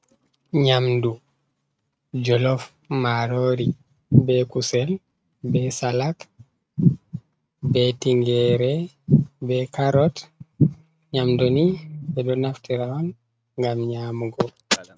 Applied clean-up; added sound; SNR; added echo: neural mask model RNNoise.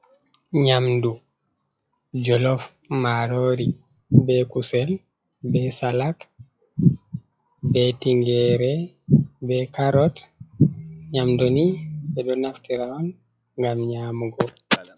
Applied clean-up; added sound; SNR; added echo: classical method log-MMSE.